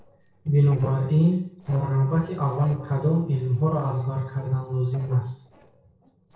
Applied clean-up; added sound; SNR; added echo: neural separator model SepFormer DNS4.